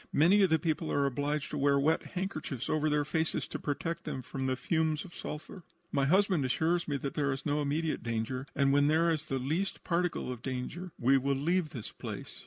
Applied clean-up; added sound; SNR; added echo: none; none; none; none.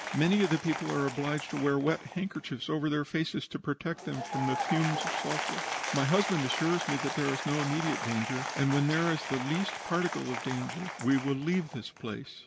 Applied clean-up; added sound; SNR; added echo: none; Applause / Crowd; 6 dB; none.